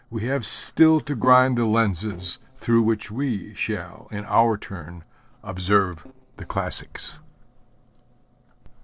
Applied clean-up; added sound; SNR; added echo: neural separator model SepFormer DNS4.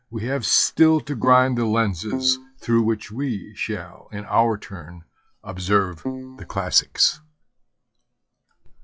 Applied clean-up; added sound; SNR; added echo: classical method log-MMSE.